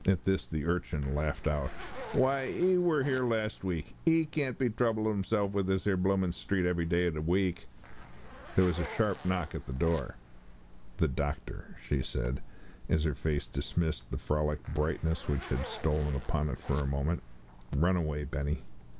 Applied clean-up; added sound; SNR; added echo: none; Zipper (clothing); 19 dB; none.